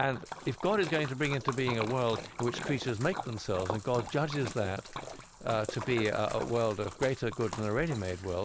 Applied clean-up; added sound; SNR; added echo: none; Splash, splatter; 10 dB; none.